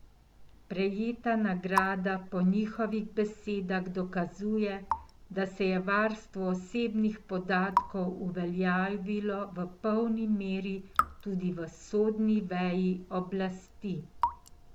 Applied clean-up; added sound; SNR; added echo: none; Raindrop / Drip; 9 dB; none.